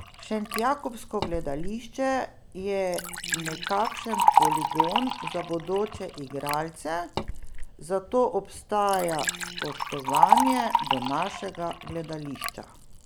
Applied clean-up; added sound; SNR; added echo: none; Liquid; -1 dB; none.